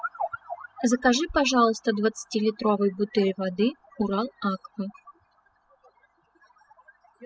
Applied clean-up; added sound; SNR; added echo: classical method spectral subtraction.